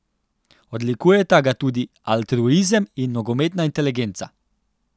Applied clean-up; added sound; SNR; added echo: none; none; none; none.